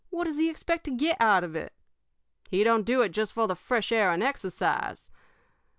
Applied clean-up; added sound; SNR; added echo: none; none; none; none.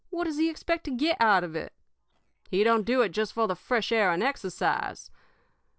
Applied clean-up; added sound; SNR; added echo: neural separator model SepFormer DNS4.